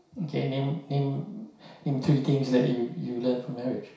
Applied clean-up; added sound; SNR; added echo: none; none; none; reverberation time 0.6 s.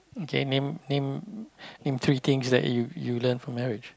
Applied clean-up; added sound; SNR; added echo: none; none; none; none.